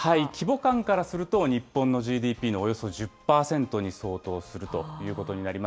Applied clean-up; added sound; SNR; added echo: none; none; none; none.